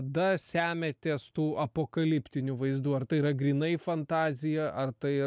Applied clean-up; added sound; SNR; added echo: none; none; none; none.